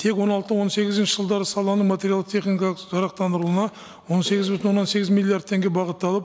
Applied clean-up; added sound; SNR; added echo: none; none; none; none.